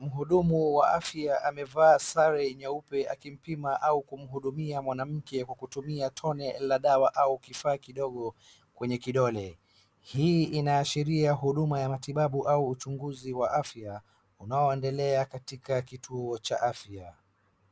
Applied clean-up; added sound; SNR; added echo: none; none; none; none.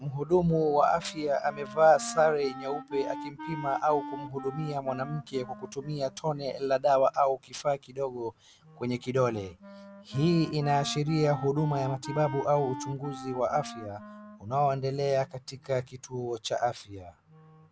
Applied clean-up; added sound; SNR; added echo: none; Wind instrument, woodwind instrument; 15 dB; none.